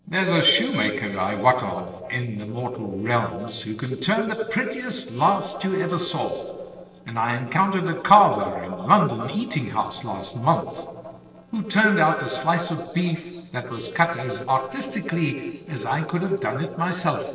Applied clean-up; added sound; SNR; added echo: neural separator model SepFormer DNS4.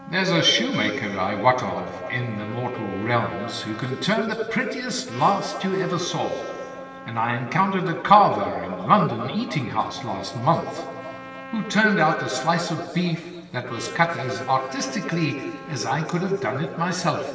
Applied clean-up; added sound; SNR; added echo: none; Trumpet; 16 dB; reverberation time 2.5 s.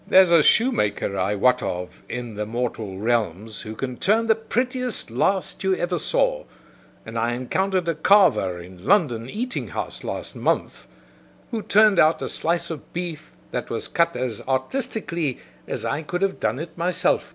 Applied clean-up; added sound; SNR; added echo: none; none; none; none.